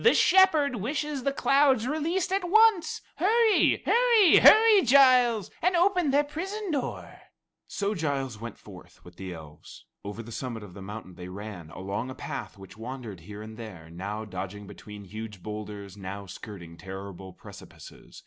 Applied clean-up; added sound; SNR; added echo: none; none; none; none.